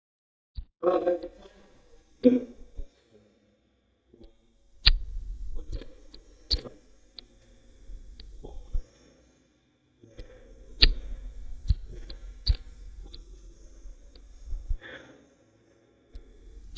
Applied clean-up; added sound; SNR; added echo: neural mask model DeepFilterNet 3.